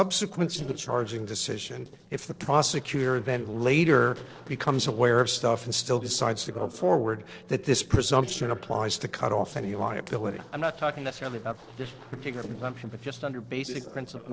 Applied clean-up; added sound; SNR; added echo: neural separator model SepFormer DNS4.